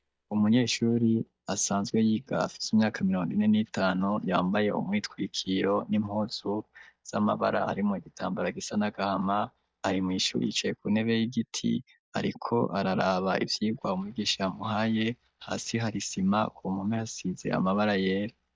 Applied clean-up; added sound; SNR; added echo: neural mask model DeepFilterNet 3.